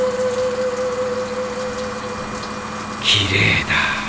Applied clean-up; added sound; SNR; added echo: none; Bathtub (filling or washing); 17 dB; none.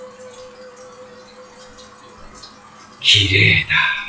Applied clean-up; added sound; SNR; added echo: classical method log-MMSE.